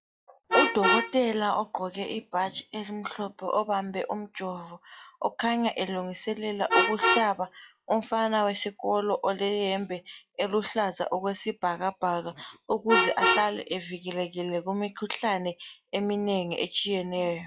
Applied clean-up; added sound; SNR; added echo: classical method log-MMSE.